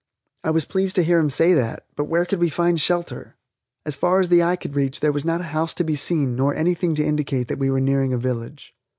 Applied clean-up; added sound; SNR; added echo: none; none; none; none.